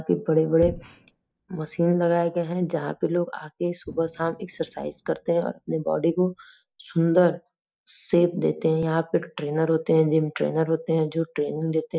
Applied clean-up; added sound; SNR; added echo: neural mask model DeepFilterNet 3.